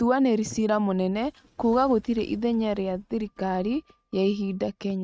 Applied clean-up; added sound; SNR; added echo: neural mask model RNNoise.